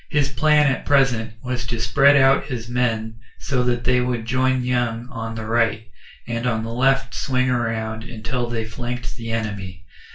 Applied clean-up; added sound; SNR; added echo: none; none; none; reverberation time 0.3 s.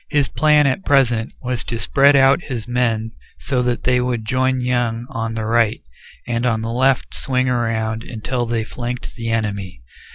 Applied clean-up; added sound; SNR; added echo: none; none; none; none.